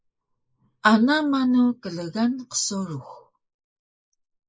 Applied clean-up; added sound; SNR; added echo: neural mask model Resemble Enhance denoiser.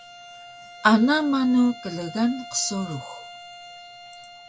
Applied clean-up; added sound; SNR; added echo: none; Bowed string instrument; 17 dB; none.